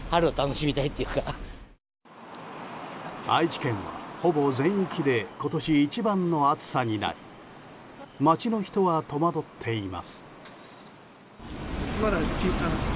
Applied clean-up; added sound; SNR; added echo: none; none; none; none.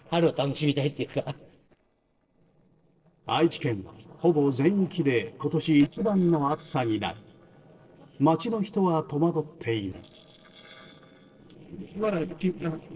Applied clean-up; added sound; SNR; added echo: neural separator model SepFormer DNS4.